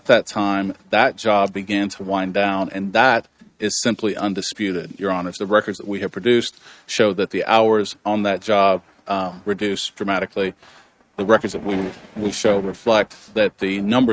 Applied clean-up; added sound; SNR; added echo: neural mask model RNNoise.